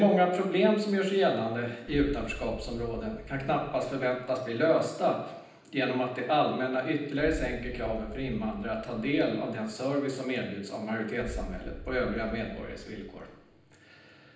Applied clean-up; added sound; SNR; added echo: none; Boom; 12 dB; reverberation time 0.9 s.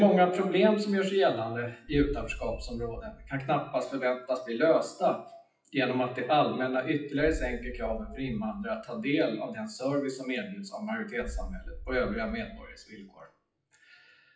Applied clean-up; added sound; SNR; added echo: classical method WPE with log-MMSE.